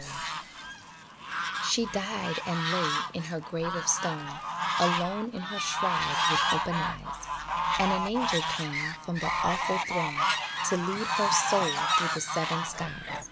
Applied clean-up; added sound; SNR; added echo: none; Fowl; -2 dB; none.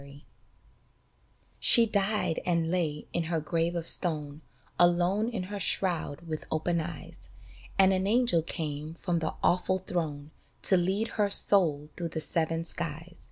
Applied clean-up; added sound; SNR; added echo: none; none; none; none.